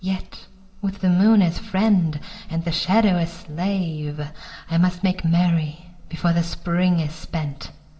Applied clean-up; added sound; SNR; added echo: none; none; none; reverberation time 0.9 s.